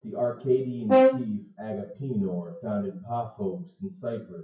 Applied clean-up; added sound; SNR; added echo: classical method WPE with log-MMSE.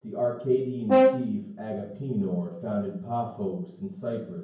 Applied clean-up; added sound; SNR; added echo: none; Brass instrument; -4 dB; reverberation time 0.9 s.